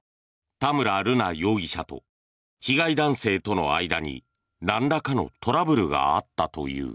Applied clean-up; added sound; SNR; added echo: none; none; none; none.